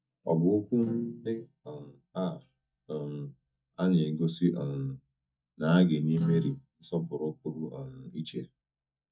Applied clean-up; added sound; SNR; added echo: neural mask model DeepFilterNet 3.